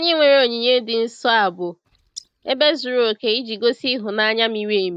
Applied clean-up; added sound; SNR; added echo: neural mask model DeepFilterNet 3.